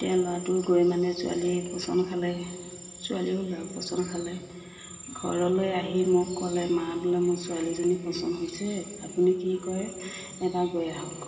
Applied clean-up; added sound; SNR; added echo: none; none; none; reverberation time 2.9 s.